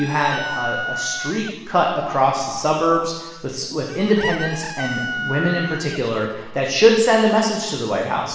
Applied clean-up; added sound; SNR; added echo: none; Chicken, rooster; 11 dB; reverberation time 1.2 s.